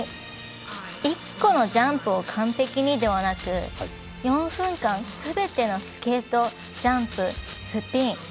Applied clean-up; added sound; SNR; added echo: none; Domestic sounds, home sounds; 16 dB; none.